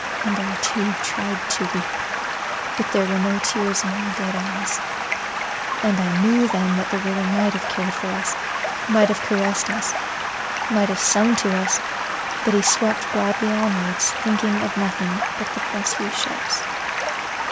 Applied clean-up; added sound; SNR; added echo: none; Stream; 2 dB; none.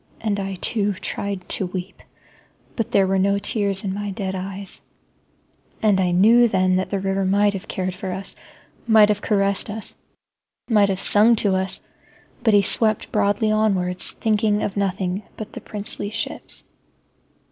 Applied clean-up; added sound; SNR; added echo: none; none; none; none.